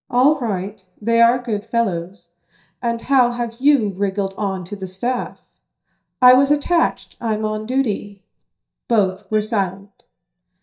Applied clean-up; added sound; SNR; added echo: neural mask model DeepFilterNet 3.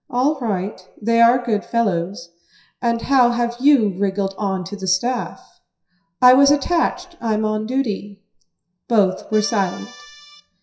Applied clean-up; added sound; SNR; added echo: classical method WPE with log-MMSE.